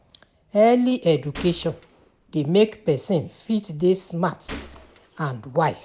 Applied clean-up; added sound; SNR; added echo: none; Gunshot, gunfire; 17 dB; none.